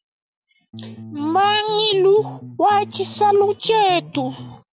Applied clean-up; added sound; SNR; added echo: none; Bass guitar; 16 dB; none.